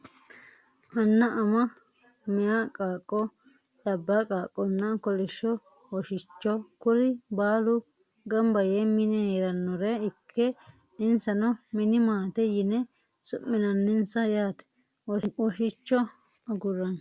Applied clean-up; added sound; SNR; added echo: none; none; none; none.